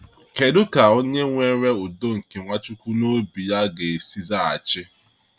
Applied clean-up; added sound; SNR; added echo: none; none; none; none.